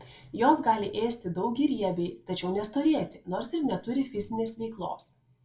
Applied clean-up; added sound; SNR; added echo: none; none; none; reverberation time 0.3 s.